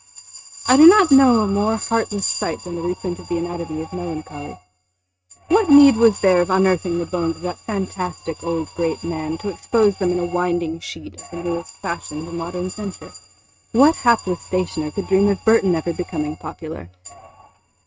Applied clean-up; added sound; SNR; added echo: neural mask model RNNoise.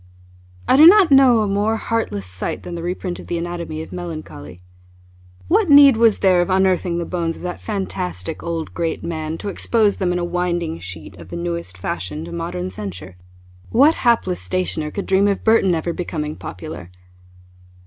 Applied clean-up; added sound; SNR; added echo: none; none; none; none.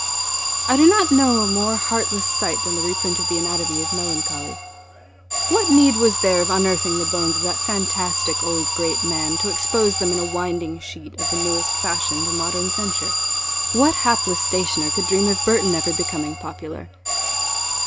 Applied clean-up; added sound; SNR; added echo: none; Alarm; 0 dB; none.